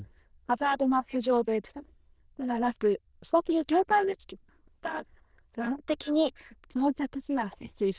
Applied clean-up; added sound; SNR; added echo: neural diffusion model UNIVERSE++.